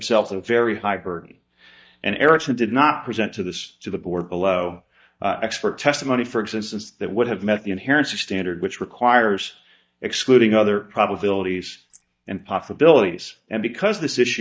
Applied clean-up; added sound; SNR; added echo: neural mask model DeepFilterNet 3.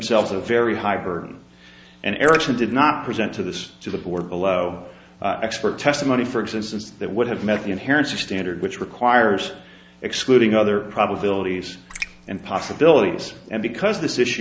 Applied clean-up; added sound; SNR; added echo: none; Raindrop; 13 dB; none.